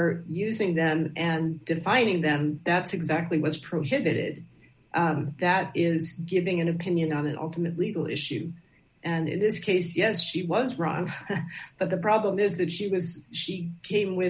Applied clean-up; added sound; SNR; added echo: none; none; none; none.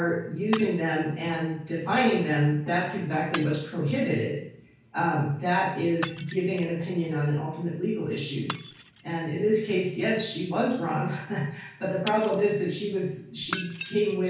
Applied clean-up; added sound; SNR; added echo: none; Shatter; 17 dB; reverberation time 0.5 s.